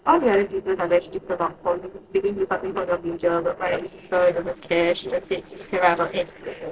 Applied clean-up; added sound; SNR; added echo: neural separator model SepFormer DNS4.